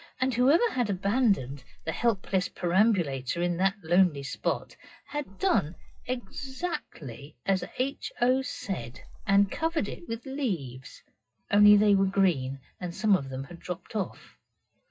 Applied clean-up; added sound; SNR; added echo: classical method WPE with log-MMSE.